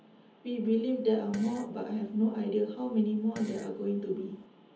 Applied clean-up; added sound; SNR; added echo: none; Fart; 19 dB; reverberation time 0.7 s.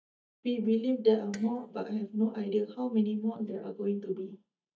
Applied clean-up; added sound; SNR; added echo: neural mask model DeepFilterNet 3.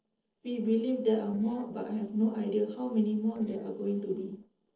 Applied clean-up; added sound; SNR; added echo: neural separator model SepFormer DNS4.